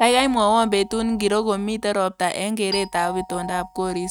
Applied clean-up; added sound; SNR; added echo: neural mask model RNNoise.